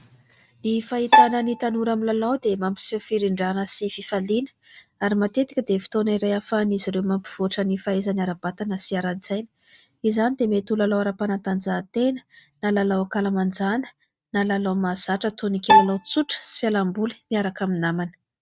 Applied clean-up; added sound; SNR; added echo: neural mask model RNNoise.